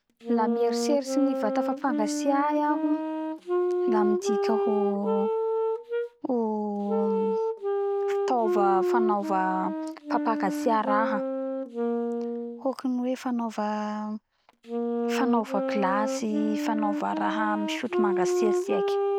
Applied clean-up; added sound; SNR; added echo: none; Wind instrument, woodwind instrument; -1 dB; none.